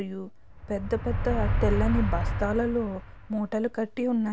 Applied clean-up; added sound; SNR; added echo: none; Motor vehicle (road); 1 dB; none.